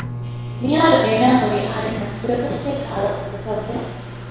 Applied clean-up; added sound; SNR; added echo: none; Microwave oven; 9 dB; reverberation time 1.1 s.